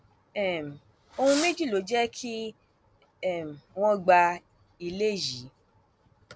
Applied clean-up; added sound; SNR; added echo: none; Fireworks; 10 dB; none.